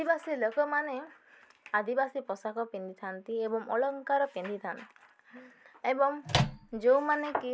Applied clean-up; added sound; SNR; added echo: none; Microwave oven; -1 dB; none.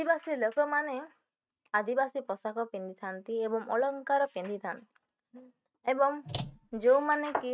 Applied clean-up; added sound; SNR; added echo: neural mask model RNNoise.